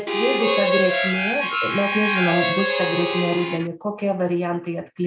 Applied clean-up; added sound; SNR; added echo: none; Harmonica; -2 dB; none.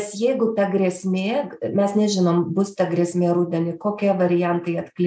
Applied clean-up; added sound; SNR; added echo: none; none; none; none.